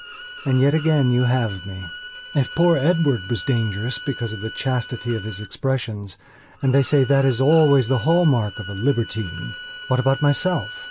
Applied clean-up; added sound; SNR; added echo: none; Bowed string instrument; 14 dB; none.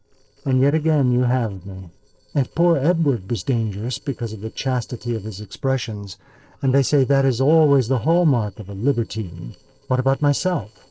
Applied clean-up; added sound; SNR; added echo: neural separator model SepFormer DNS4.